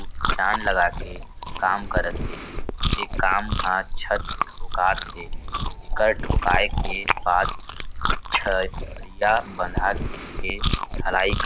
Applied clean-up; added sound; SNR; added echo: none; Chewing, mastication; 0 dB; none.